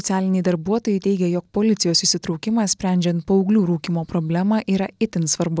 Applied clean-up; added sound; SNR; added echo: none; none; none; none.